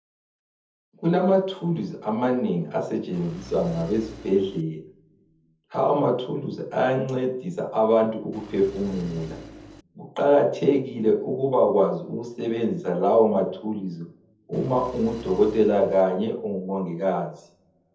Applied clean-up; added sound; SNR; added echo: none; Engine; 17 dB; reverberation time 0.6 s.